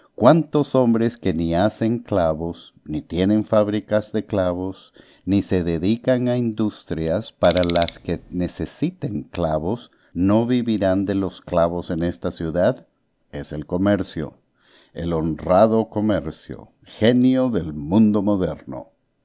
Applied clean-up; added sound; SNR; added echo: none; Alarm; 14 dB; none.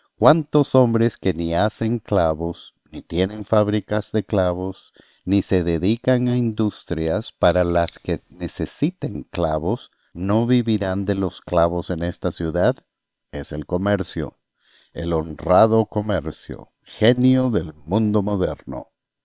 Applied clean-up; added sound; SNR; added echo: neural separator model SepFormer WHAM!.